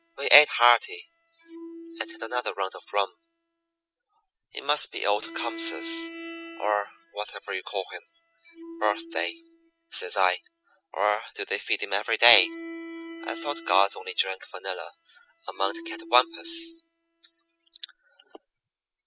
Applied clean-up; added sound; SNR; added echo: classical method spectral subtraction.